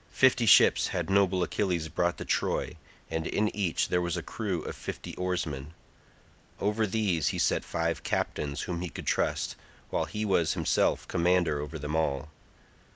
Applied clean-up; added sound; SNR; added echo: none; none; none; none.